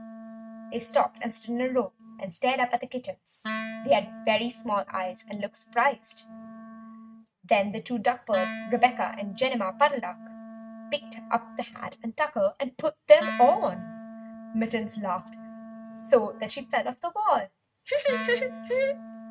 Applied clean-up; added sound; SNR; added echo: neural mask model RNNoise.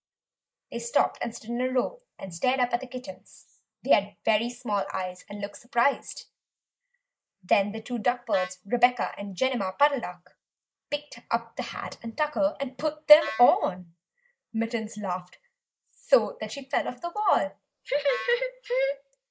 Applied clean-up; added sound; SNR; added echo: neural mask model Resemble Enhance denoiser.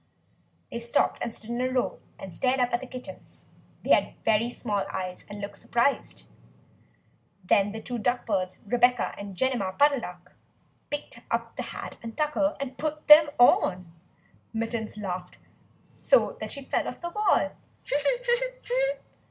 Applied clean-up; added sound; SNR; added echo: none; none; none; none.